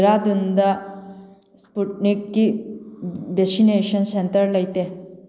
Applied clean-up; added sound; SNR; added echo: none; none; none; none.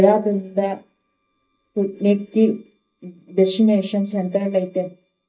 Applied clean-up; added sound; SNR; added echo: neural mask model DeepFilterNet 3.